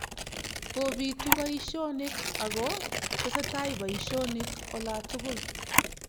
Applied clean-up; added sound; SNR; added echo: none; Camera + Tearing; -1 dB; none.